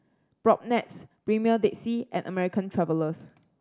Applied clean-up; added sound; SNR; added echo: none; none; none; none.